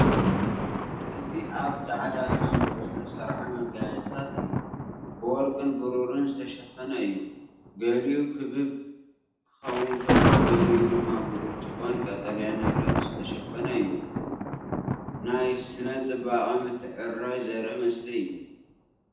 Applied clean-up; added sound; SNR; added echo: none; Thunder; -1 dB; reverberation time 0.9 s.